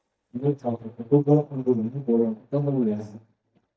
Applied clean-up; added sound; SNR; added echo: neural mask model DeepFilterNet 3.